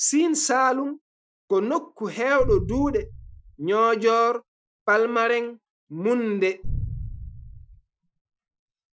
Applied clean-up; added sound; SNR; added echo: classical method Wiener filter.